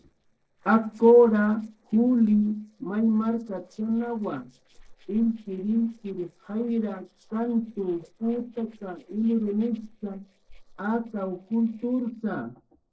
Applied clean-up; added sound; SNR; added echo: neural separator model SepFormer DNS4.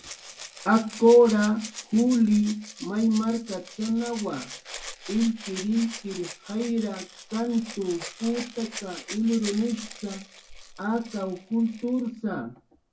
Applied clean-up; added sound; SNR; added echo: none; Rattle (instrument); 16 dB; reverberation time 0.1 s.